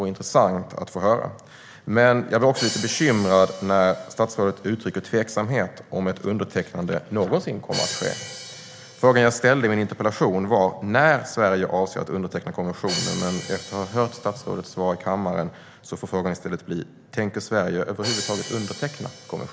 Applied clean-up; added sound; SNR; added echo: none; Crash cymbal; 15 dB; none.